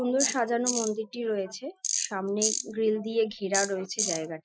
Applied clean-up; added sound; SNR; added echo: classical method Wiener filter.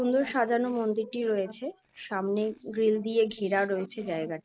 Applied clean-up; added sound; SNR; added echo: neural separator model SepFormer DNS4.